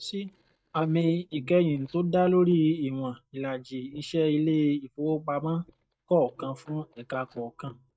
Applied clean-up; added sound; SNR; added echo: neural mask model DeepFilterNet 3.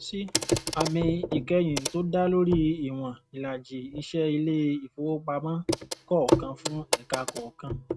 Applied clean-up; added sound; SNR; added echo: neural mask model RNNoise.